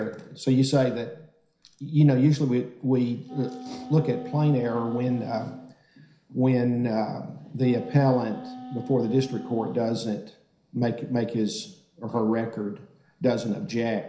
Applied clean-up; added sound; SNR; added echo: none; Wind instrument, woodwind instrument; 14 dB; reverberation time 0.5 s.